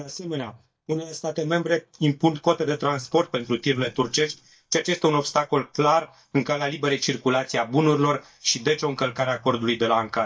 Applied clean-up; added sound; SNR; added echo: neural mask model DeepFilterNet 3.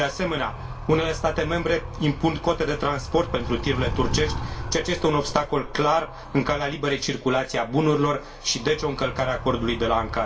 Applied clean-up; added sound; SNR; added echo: none; Animal; 9 dB; reverberation time 0.2 s.